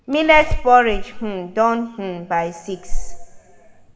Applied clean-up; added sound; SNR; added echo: none; Zipper (clothing); 5 dB; reverberation time 1.1 s.